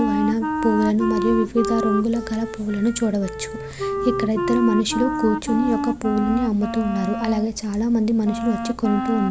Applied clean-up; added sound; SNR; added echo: none; Wind instrument, woodwind instrument; 4 dB; none.